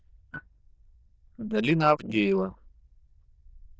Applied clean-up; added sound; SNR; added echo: neural diffusion model UNIVERSE++.